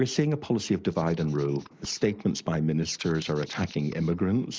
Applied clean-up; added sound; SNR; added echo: neural mask model Resemble Enhance denoiser.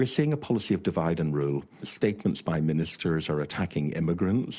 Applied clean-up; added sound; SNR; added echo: none; none; none; none.